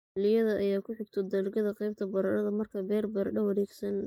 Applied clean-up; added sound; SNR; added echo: neural mask model Resemble Enhance denoiser.